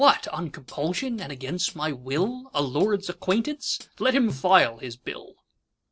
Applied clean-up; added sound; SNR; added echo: neural separator model SepFormer DNS4.